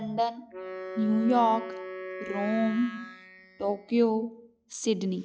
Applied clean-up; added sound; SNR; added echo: classical method log-MMSE.